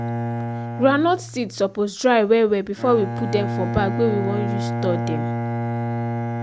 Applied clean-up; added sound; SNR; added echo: none; Bowed string instrument; 4 dB; none.